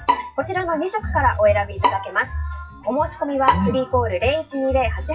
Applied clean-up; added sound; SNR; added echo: classical method WPE with log-MMSE.